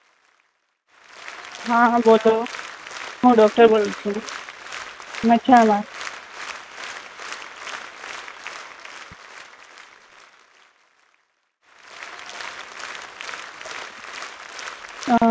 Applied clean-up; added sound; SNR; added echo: none; Applause; 14 dB; none.